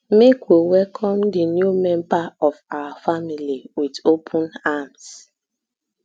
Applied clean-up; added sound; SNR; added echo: none; none; none; none.